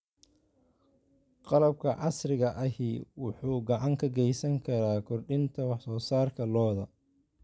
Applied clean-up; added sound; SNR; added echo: none; none; none; none.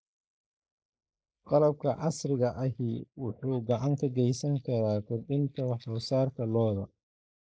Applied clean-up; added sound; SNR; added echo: neural mask model Resemble Enhance denoiser.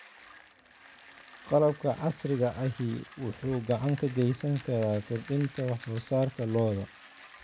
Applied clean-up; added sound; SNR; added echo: none; Bicycle; 20 dB; none.